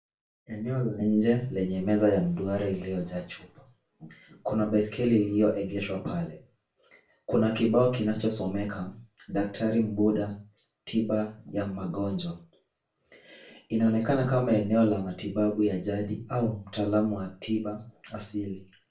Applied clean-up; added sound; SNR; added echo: none; none; none; reverberation time 0.3 s.